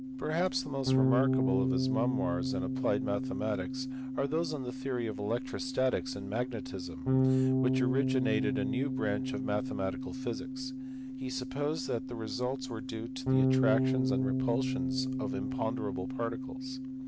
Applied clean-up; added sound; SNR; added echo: none; Bass guitar; -3 dB; none.